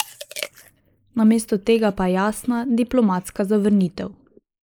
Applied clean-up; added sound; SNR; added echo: neural mask model Resemble Enhance denoiser.